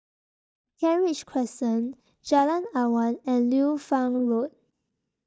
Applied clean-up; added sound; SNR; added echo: neural mask model DeepFilterNet 3.